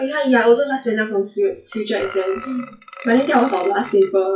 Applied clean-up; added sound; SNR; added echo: classical method WPE with log-MMSE.